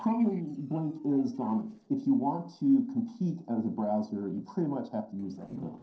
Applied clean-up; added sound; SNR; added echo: neural separator model SepFormer DNS4.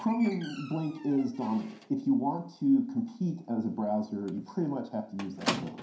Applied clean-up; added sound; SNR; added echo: none; Squeak; 12 dB; reverberation time 0.5 s.